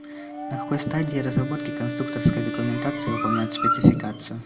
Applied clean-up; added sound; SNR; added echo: none; Wind instrument, woodwind instrument; 8 dB; reverberation time 0.7 s.